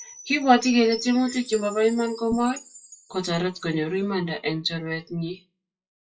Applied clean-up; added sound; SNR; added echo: classical method WPE with log-MMSE.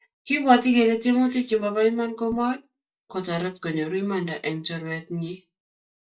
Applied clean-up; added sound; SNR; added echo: neural mask model DeepFilterNet 3.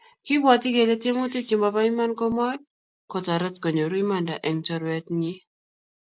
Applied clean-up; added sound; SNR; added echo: none; none; none; none.